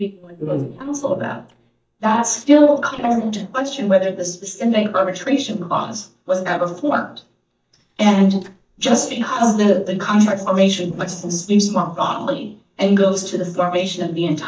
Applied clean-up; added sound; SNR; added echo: neural mask model DeepFilterNet 3.